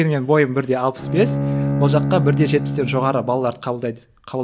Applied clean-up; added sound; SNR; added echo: none; Bowed string instrument; 3 dB; none.